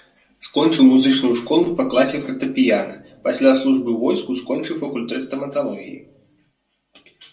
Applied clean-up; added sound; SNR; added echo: none; none; none; reverberation time 0.2 s.